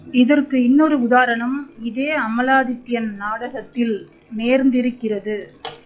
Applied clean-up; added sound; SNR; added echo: classical method log-MMSE.